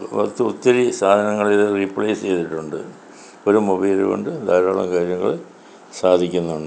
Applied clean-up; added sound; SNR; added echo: none; none; none; none.